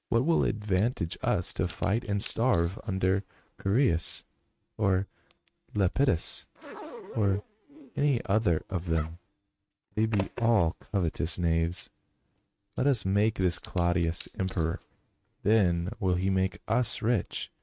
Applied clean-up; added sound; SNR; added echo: neural mask model RNNoise.